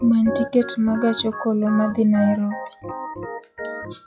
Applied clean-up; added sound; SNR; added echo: classical method log-MMSE.